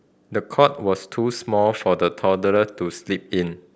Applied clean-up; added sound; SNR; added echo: none; none; none; none.